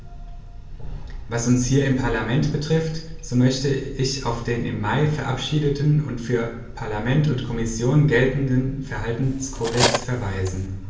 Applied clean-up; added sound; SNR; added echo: none; Cutlery, silverware; 4 dB; reverberation time 0.7 s.